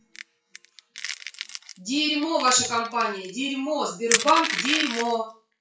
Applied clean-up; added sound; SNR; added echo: classical method WPE with log-MMSE.